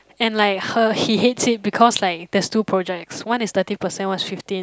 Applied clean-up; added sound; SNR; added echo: none; none; none; none.